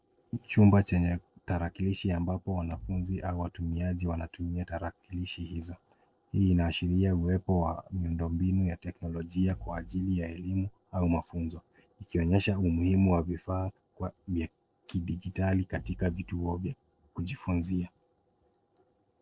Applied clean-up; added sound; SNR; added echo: neural separator model SepFormer DNS4.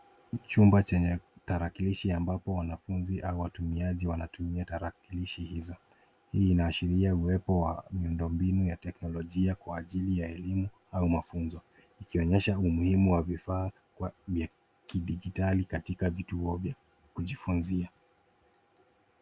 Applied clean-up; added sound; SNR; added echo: none; none; none; none.